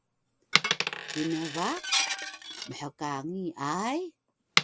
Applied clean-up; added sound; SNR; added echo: none; Dishes, pots, and pans + Coin (dropping); -3 dB; none.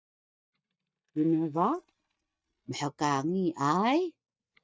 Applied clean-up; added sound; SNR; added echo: neural mask model DeepFilterNet 3.